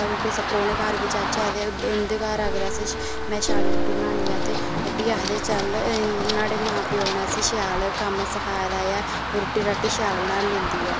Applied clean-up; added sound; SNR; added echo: none; Run + Piano; -2 dB; none.